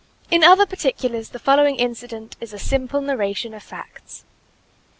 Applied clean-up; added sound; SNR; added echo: none; none; none; none.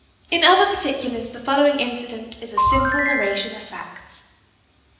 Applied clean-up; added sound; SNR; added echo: none; Ringtone / Chime; -1 dB; reverberation time 1.0 s.